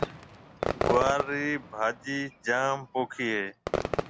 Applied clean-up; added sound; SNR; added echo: none; Fireworks; 3 dB; none.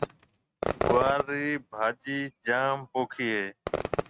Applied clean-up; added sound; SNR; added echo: neural mask model RNNoise.